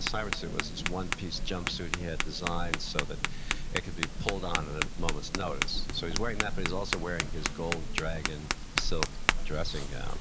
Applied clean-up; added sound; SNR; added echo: none; Tap; -5 dB; none.